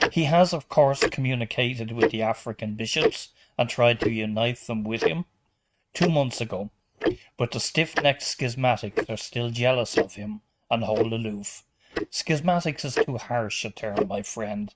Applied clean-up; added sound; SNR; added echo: neural mask model RNNoise.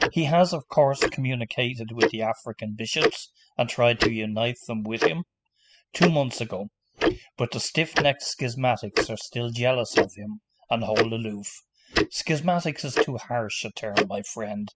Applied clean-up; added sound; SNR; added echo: classical method spectral subtraction.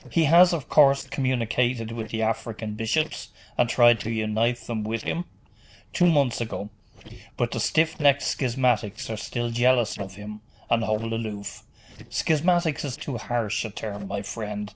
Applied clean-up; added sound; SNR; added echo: neural separator model SepFormer DNS4.